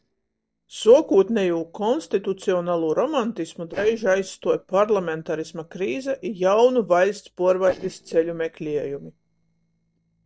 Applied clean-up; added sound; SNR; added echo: neural separator model SepFormer DNS4.